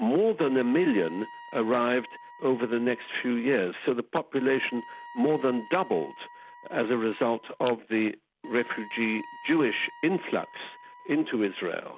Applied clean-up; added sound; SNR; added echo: none; Wind instrument, woodwind instrument; 20 dB; none.